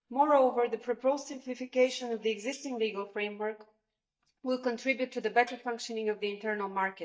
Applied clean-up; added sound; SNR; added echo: neural mask model DeepFilterNet 3.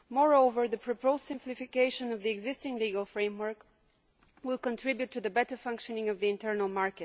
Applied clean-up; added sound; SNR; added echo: none; none; none; none.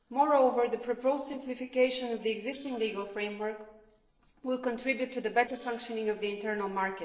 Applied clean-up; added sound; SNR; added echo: neural separator model SepFormer DNS4.